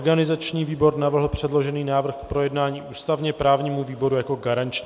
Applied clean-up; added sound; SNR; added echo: none; none; none; none.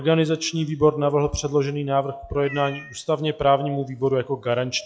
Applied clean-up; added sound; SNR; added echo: classical method log-MMSE.